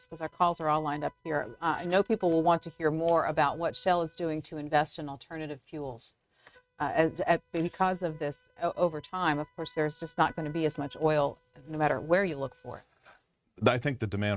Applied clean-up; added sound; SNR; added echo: neural mask model RNNoise.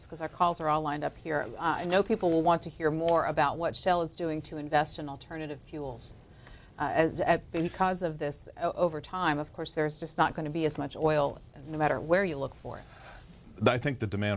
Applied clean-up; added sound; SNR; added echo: none; none; none; none.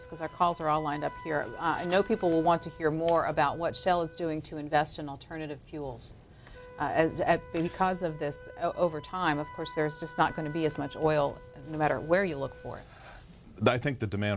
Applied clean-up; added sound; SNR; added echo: none; Wind instrument, woodwind instrument; 20 dB; none.